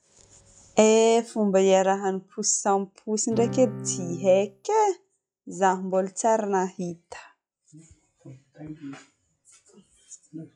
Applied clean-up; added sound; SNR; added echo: classical method log-MMSE.